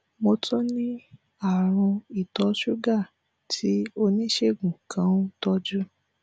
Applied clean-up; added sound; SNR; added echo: none; none; none; none.